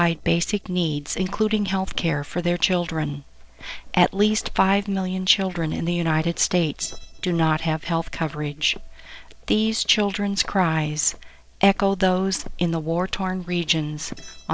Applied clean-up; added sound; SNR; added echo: neural separator model SepFormer DNS4.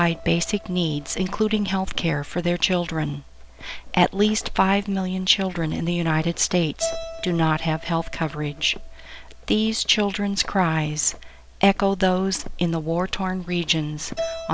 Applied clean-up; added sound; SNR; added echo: none; Keyboard (musical); 17 dB; none.